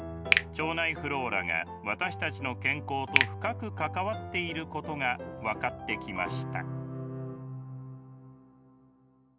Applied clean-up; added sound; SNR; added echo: none; Finger snapping; 1 dB; none.